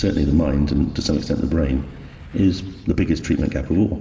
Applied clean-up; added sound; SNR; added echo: none; Boom; 19 dB; reverberation time 1.8 s.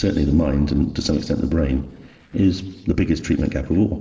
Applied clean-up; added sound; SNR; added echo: neural separator model SepFormer DNS4.